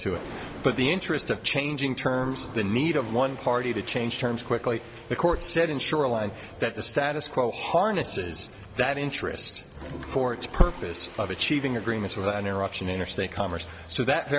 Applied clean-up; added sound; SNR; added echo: none; Toilet flush + Thunder; 17 dB; none.